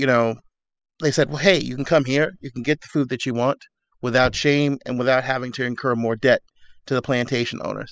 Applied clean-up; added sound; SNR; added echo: classical method spectral subtraction.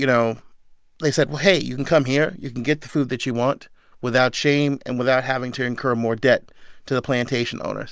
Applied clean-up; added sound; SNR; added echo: none; none; none; none.